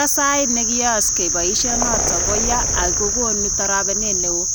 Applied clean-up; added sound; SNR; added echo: none; Vehicle; 11 dB; none.